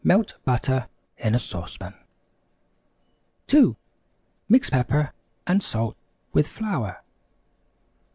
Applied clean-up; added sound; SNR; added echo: none; none; none; none.